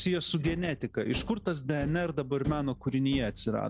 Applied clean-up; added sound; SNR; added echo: none; Thump, thud; 13 dB; none.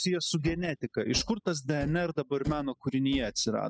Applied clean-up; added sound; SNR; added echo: classical method spectral subtraction.